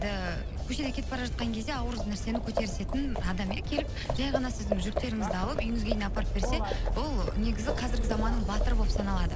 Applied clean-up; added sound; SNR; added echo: none; Livestock, farm animals, working animals; -2 dB; none.